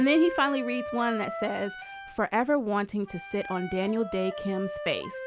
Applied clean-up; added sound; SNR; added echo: none; Wind instrument, woodwind instrument; 10 dB; none.